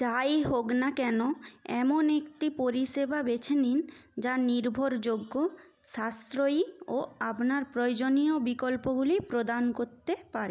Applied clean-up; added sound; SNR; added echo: none; none; none; none.